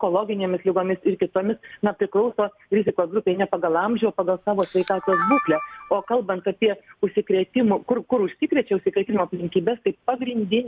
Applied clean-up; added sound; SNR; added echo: none; Camera; 7 dB; none.